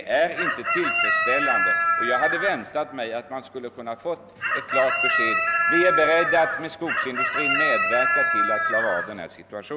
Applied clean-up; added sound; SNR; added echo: none; Chicken, rooster; -4 dB; none.